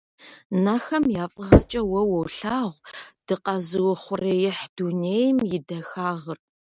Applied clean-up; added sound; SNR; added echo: neural mask model RNNoise.